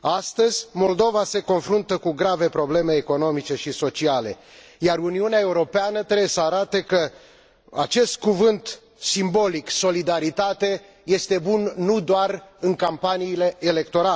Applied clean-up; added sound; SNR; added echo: none; none; none; none.